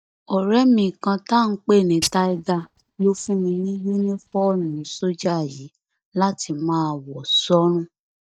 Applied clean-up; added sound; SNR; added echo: neural mask model DeepFilterNet 3.